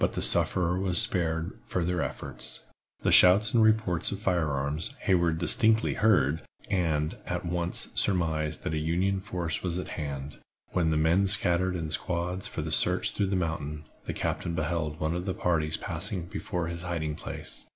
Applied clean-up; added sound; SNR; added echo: none; none; none; none.